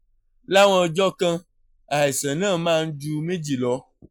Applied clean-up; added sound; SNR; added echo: neural mask model Resemble Enhance denoiser.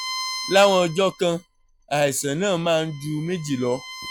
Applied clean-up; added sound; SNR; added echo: none; Bowed string instrument; 13 dB; none.